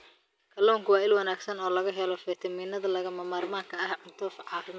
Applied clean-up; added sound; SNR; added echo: none; none; none; none.